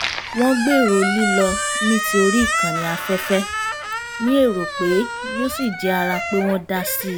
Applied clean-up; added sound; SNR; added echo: none; Squeak; 4 dB; none.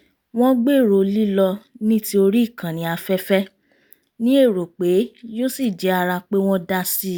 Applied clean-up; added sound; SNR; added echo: none; none; none; none.